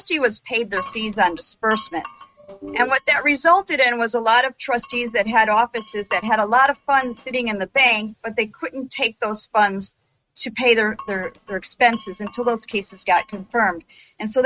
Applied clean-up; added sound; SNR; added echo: neural mask model RNNoise.